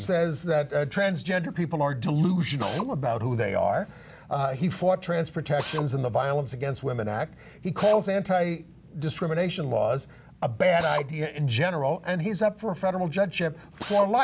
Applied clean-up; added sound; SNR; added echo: none; Drill; 18 dB; none.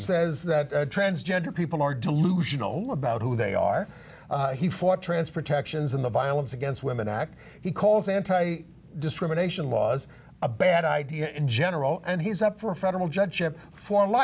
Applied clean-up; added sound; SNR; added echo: none; none; none; none.